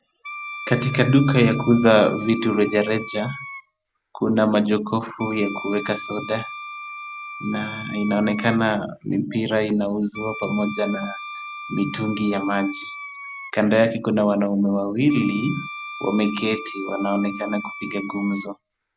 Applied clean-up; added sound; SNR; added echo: none; Wind instrument, woodwind instrument; 13 dB; none.